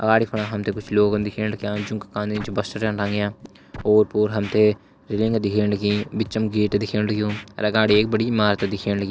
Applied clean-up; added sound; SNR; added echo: none; Scratching (performance technique); 20 dB; none.